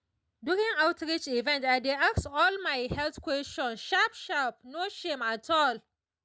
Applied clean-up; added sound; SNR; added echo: none; none; none; none.